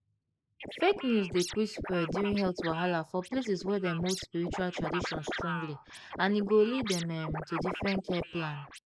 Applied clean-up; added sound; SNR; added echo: neural mask model Resemble Enhance denoiser.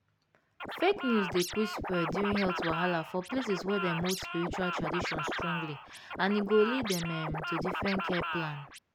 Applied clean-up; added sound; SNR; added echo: none; Scratching (performance technique); 4 dB; none.